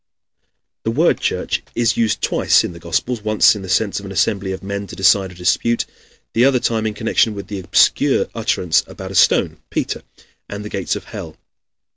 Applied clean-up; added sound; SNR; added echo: none; none; none; none.